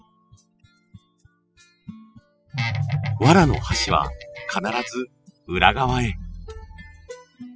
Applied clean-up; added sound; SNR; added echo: classical method spectral subtraction.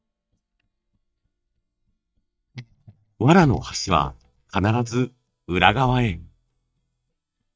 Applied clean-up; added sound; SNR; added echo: neural mask model DeepFilterNet 3.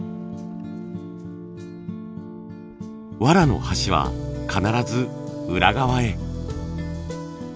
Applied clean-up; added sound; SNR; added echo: none; none; none; none.